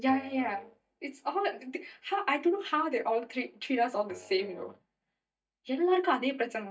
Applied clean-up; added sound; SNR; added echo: neural mask model DeepFilterNet 3.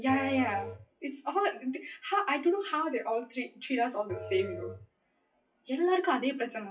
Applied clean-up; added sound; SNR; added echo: classical method WPE with log-MMSE.